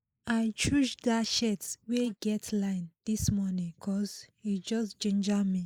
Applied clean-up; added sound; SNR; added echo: neural mask model Resemble Enhance denoiser.